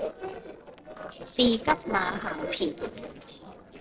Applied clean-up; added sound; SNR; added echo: neural separator model SepFormer DNS4.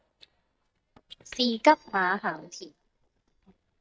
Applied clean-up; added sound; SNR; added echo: neural mask model DeepFilterNet 3.